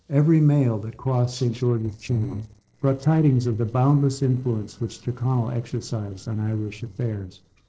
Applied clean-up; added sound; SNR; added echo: neural separator model SepFormer DNS4.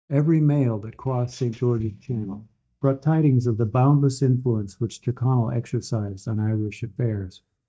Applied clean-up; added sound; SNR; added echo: neural mask model DeepFilterNet 3.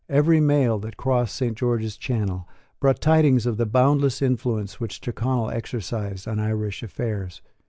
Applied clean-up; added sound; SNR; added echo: none; none; none; none.